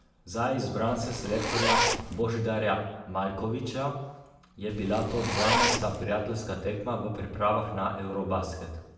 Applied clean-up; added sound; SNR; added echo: none; Zipper (clothing); -1 dB; reverberation time 0.8 s.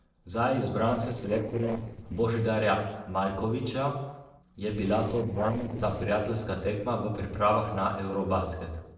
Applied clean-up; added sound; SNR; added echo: neural separator model SepFormer DNS4.